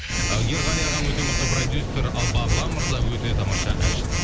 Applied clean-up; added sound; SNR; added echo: none; Telephone; -4 dB; none.